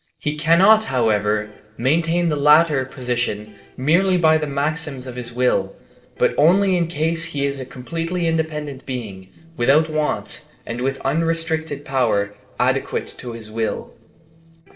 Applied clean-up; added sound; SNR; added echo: neural separator model SepFormer DNS4.